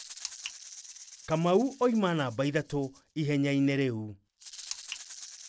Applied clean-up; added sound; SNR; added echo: none; Rattle (instrument); 18 dB; none.